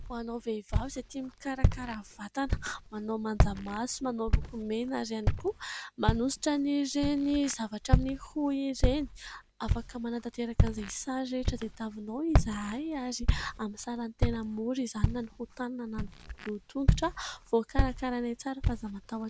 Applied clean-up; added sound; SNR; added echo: none; Walk, footsteps; -2 dB; none.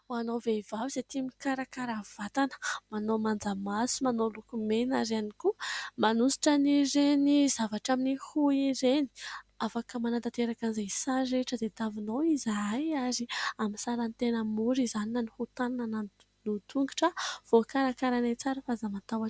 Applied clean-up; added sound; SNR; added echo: none; none; none; none.